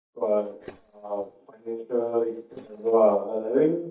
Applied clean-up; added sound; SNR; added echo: neural mask model DeepFilterNet 3.